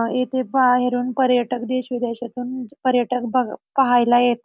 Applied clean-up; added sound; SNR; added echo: none; none; none; none.